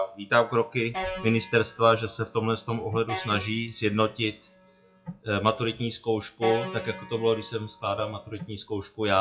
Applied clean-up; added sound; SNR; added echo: classical method WPE with log-MMSE.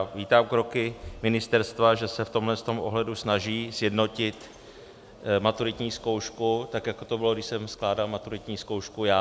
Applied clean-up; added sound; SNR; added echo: none; none; none; none.